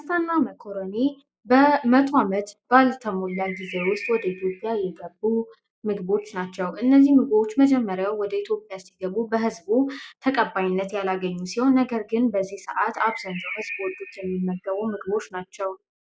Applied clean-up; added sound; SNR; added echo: classical method log-MMSE.